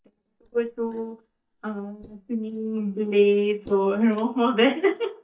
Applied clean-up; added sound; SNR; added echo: neural mask model DeepFilterNet 3.